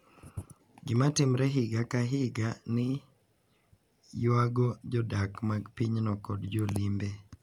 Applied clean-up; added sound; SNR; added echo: none; none; none; none.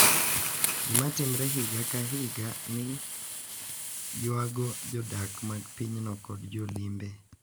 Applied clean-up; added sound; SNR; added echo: none; Hiss; -2 dB; none.